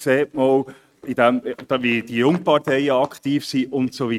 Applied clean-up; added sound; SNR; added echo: neural mask model RNNoise.